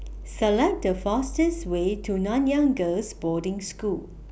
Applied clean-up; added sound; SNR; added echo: none; none; none; none.